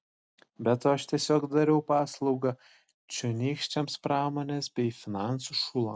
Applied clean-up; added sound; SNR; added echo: none; none; none; none.